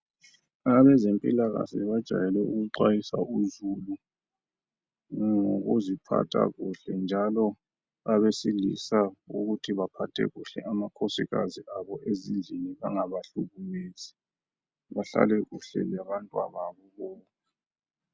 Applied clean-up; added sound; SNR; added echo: none; none; none; none.